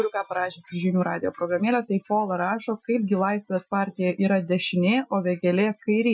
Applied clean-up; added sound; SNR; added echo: classical method Wiener filter.